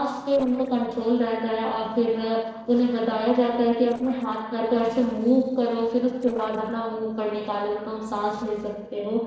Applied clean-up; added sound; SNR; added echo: neural separator model SepFormer DNS4.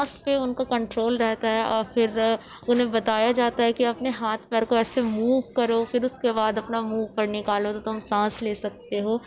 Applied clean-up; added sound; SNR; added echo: none; none; none; none.